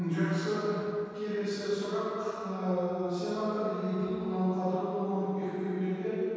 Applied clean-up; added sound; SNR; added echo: none; none; none; reverberation time 2.2 s.